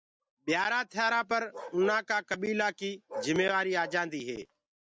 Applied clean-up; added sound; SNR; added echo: none; none; none; none.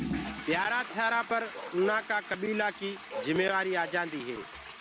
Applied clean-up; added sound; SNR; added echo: none; Toilet flush / Water; 10 dB; none.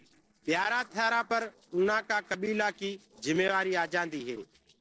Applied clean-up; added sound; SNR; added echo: neural separator model SepFormer DNS4.